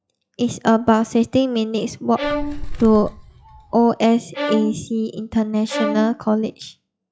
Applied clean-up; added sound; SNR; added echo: classical method log-MMSE.